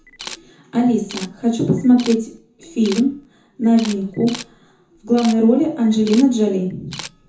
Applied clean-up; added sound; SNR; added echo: none; Camera; 19 dB; reverberation time 0.6 s.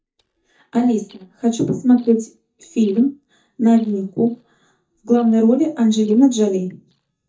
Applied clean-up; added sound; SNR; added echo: neural mask model DeepFilterNet 3.